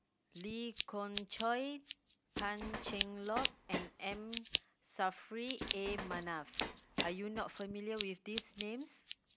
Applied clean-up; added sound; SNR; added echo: none; Train + Scissors; -3 dB; none.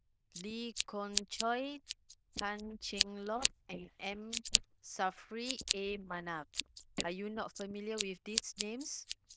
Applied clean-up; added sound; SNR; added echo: neural diffusion model UNIVERSE++.